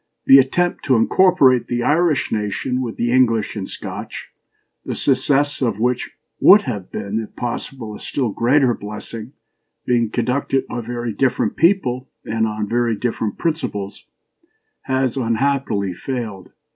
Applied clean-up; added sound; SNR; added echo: none; none; none; none.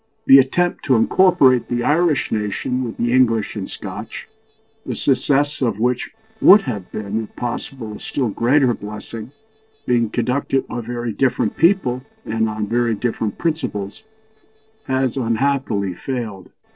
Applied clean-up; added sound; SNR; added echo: neural separator model SepFormer DNS4.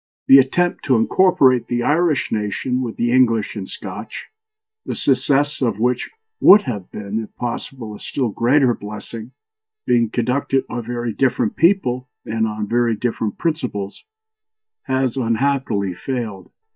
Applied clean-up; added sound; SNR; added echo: neural mask model DeepFilterNet 3.